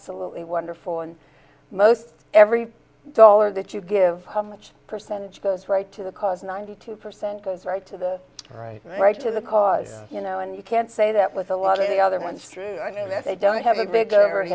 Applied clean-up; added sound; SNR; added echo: none; none; none; none.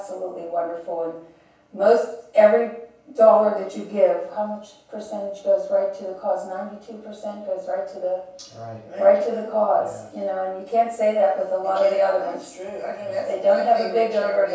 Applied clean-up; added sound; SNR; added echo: none; none; none; reverberation time 0.7 s.